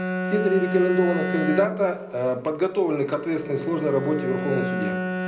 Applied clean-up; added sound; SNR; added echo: none; Bowed string instrument; 5 dB; reverberation time 0.5 s.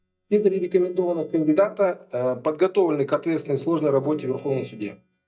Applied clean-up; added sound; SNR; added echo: neural mask model DeepFilterNet 3.